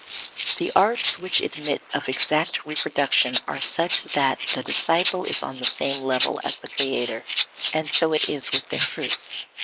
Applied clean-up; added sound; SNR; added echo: neural mask model Resemble Enhance denoiser.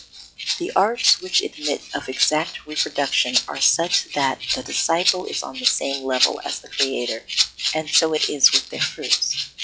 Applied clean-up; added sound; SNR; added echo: classical method log-MMSE.